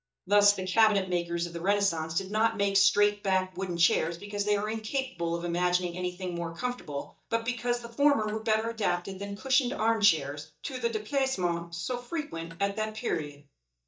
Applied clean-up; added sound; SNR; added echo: neural mask model DeepFilterNet 3.